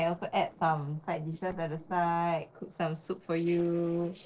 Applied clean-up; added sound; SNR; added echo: neural separator model SepFormer DNS4.